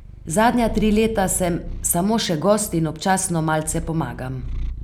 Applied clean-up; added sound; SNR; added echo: none; Purr; 11 dB; none.